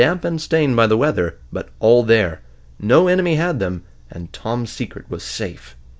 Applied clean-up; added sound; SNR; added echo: none; none; none; none.